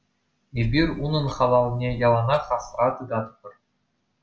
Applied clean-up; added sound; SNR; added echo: none; Bird; 14 dB; none.